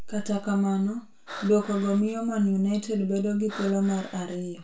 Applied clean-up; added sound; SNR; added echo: none; Breathing; 17 dB; reverberation time 0.3 s.